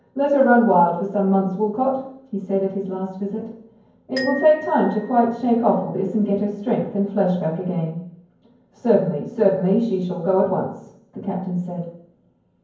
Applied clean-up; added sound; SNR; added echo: none; Glockenspiel; 17 dB; reverberation time 0.9 s.